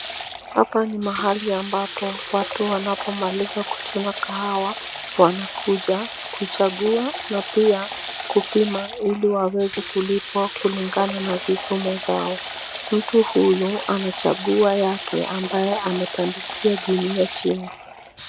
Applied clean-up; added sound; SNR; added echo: none; Water tap, faucet / Water; 4 dB; none.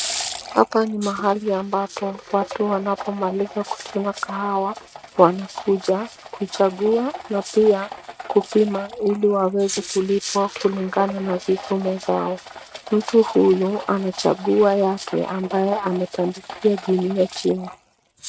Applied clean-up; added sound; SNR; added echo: neural mask model RNNoise.